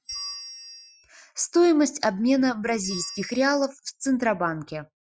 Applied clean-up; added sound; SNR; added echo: classical method Wiener filter.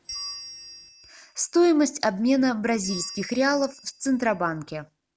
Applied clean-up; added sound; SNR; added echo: none; Bell; 16 dB; none.